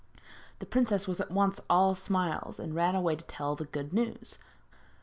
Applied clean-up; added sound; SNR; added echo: none; none; none; none.